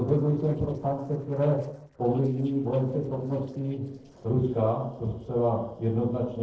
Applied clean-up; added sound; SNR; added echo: neural separator model SepFormer DNS4.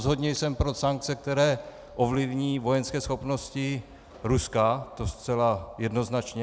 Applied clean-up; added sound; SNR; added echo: none; none; none; none.